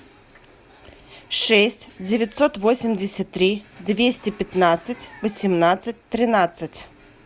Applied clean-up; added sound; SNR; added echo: none; none; none; none.